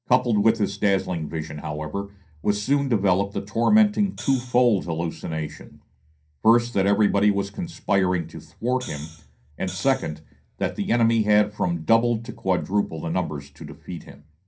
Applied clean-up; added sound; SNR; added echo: none; Hi-hat; 17 dB; reverberation time 0.3 s.